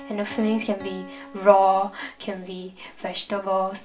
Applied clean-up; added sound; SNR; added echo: none; Piano; 20 dB; reverberation time 0.2 s.